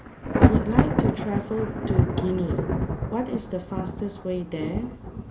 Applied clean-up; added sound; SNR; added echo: none; Thunder; -5 dB; none.